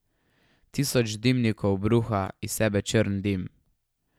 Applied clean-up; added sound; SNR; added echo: none; none; none; none.